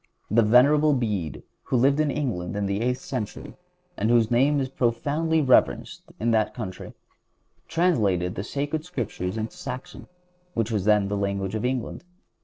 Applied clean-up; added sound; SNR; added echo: neural separator model SepFormer DNS4.